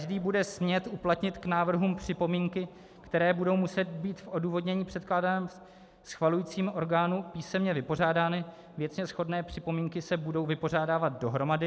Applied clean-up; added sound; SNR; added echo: none; none; none; none.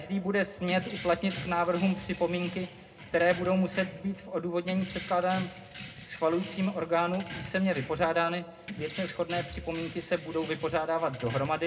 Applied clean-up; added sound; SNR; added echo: none; Keys jangling; 14 dB; reverberation time 0.2 s.